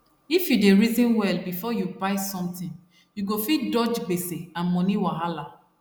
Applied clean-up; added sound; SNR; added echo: none; none; none; none.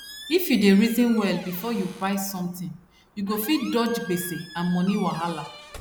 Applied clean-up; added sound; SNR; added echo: none; Squeak; 18 dB; none.